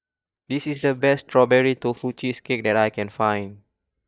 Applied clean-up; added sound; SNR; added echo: neural mask model DeepFilterNet 3.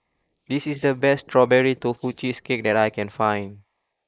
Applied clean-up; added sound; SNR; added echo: neural mask model Resemble Enhance denoiser.